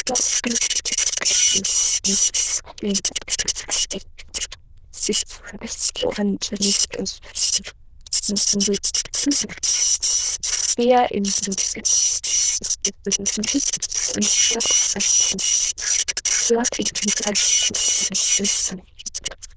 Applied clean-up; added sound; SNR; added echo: neural diffusion model UNIVERSE++.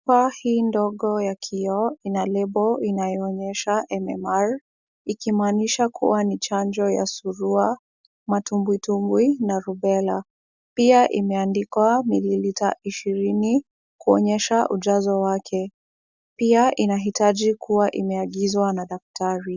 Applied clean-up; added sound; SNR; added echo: none; none; none; none.